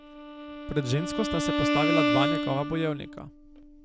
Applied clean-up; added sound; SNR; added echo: none; Bowed string instrument; -1 dB; none.